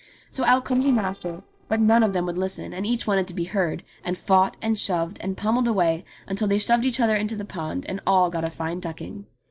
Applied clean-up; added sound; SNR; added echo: neural separator model SepFormer DNS4.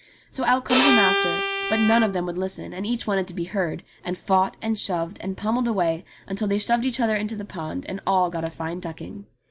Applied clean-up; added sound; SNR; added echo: none; Bowed string instrument; -1 dB; none.